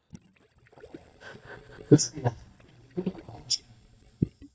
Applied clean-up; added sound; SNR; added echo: neural mask model DeepFilterNet 3.